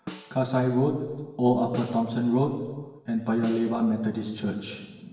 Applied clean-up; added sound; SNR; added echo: none; Snare drum; 20 dB; reverberation time 1.2 s.